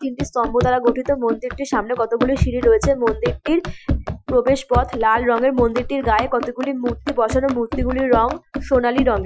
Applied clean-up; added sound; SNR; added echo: classical method Wiener filter.